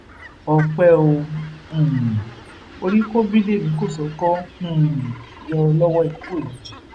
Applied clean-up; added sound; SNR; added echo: none; Brass instrument + Fowl; 19 dB; none.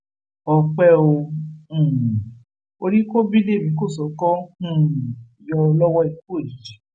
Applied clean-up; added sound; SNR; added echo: none; none; none; none.